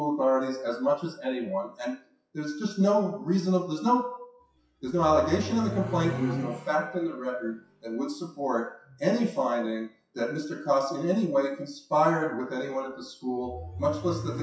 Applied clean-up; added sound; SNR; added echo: classical method WPE with log-MMSE.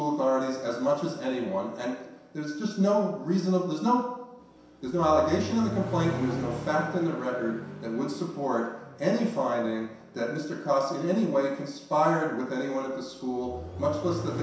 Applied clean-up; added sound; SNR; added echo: none; Accelerating, revving, vroom; 14 dB; reverberation time 0.7 s.